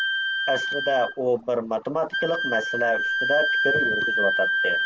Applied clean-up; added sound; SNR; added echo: none; Wind instrument, woodwind instrument; -1 dB; none.